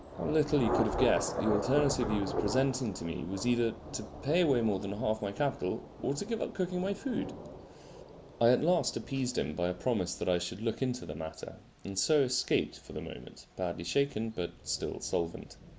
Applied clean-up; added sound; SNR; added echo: none; Thunder / Rain; 9 dB; none.